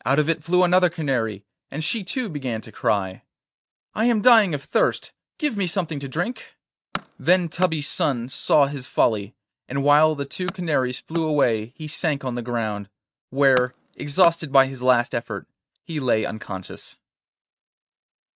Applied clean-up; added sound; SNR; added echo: neural mask model RNNoise.